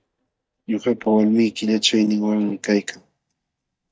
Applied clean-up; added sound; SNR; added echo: neural mask model DeepFilterNet 3.